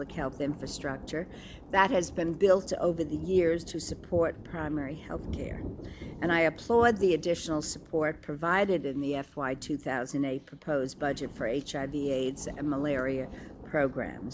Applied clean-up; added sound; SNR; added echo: none; Thunder; 14 dB; none.